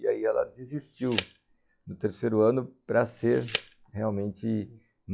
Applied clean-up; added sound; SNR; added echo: classical method log-MMSE.